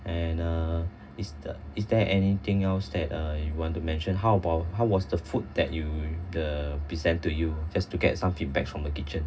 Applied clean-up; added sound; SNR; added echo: none; none; none; reverberation time 0.4 s.